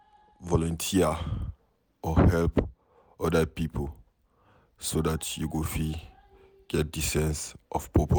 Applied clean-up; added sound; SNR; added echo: none; none; none; none.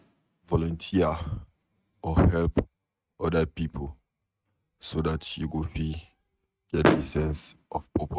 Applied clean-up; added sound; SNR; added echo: neural mask model RNNoise.